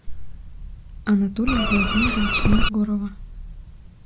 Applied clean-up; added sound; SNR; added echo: none; Bird; -4 dB; none.